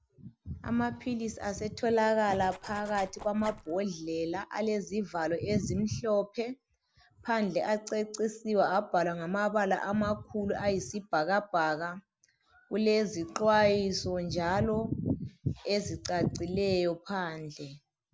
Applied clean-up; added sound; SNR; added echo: none; Zipper (clothing); 17 dB; none.